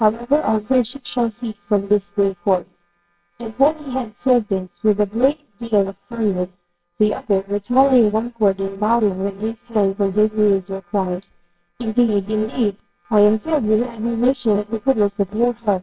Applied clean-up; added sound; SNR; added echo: neural separator model SepFormer WHAMR!.